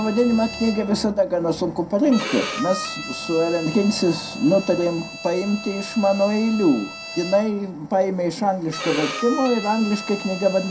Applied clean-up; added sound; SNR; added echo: none; Bowed string instrument; 12 dB; reverberation time 0.2 s.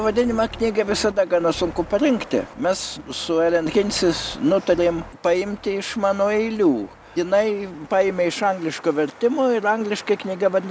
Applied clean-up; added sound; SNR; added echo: none; none; none; none.